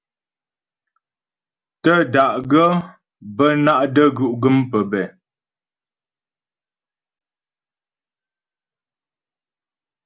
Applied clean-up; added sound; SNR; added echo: none; none; none; none.